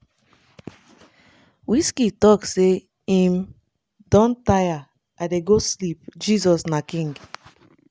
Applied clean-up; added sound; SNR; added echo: none; none; none; none.